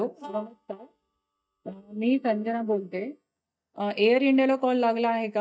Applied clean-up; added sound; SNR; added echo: neural mask model DeepFilterNet 3.